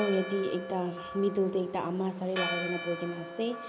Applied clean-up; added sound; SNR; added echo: none; Church bell; 8 dB; none.